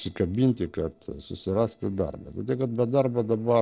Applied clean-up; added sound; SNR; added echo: neural separator model SepFormer DNS4.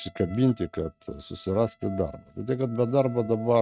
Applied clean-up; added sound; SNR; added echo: neural mask model RNNoise.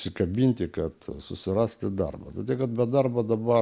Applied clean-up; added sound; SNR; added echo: none; none; none; none.